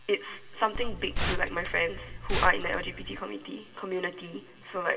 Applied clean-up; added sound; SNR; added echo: none; Liquid; 0 dB; reverberation time 2.2 s.